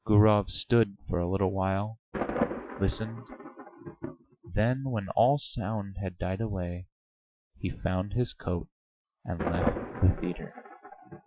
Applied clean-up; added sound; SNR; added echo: classical method Wiener filter.